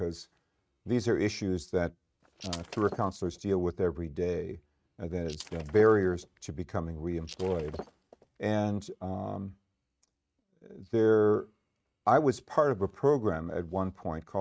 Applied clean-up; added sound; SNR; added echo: neural mask model RNNoise.